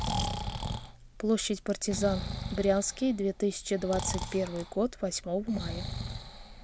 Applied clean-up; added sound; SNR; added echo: none; Breathing; 6 dB; none.